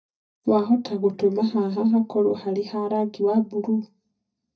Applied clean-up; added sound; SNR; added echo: neural mask model DeepFilterNet 3.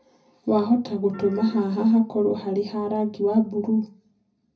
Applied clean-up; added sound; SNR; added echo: none; Piano; 17 dB; reverberation time 0.4 s.